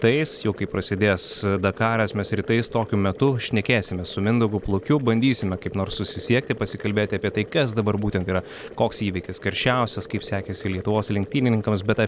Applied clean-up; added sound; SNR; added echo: none; Boiling; 17 dB; none.